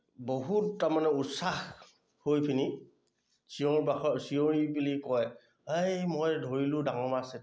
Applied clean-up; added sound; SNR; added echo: none; none; none; none.